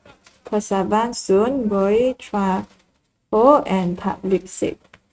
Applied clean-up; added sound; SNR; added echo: neural mask model RNNoise.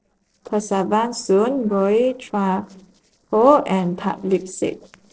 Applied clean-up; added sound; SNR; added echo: neural separator model SepFormer DNS4.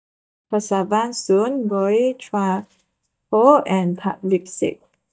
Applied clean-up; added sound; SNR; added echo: neural mask model DeepFilterNet 3.